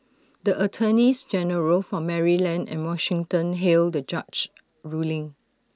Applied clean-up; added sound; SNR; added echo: none; none; none; none.